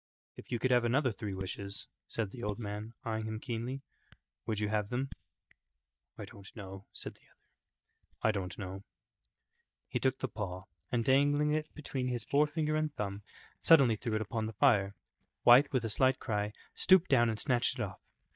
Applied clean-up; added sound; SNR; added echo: neural mask model DeepFilterNet 3.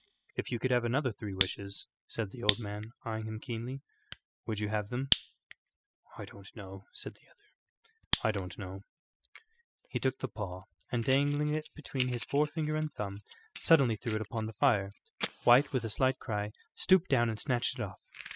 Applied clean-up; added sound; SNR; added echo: classical method spectral subtraction.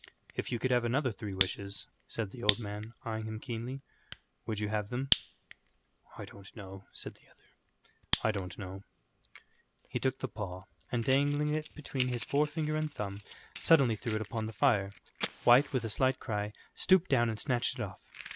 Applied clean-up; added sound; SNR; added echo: none; Fire; 8 dB; none.